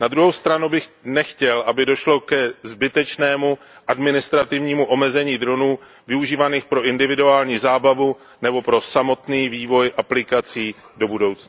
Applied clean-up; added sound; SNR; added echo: none; none; none; none.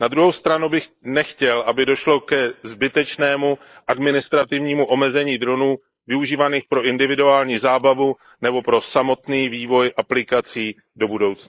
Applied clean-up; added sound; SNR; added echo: neural mask model Resemble Enhance denoiser.